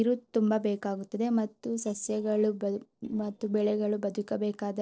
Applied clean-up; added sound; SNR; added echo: neural separator model SepFormer DNS4.